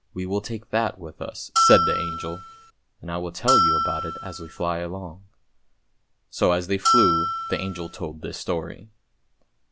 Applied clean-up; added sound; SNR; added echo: none; Bell; -5 dB; none.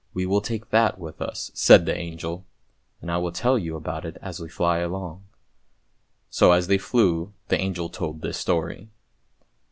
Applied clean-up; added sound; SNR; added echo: none; none; none; none.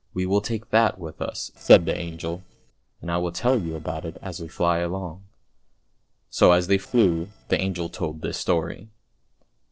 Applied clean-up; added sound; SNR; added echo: neural separator model SepFormer DNS4.